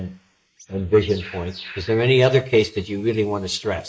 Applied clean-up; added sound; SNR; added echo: neural mask model Resemble Enhance denoiser.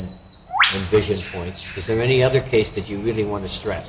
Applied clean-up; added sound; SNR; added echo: none; Bird; 6 dB; none.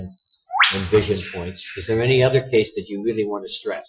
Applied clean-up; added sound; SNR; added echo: classical method Wiener filter.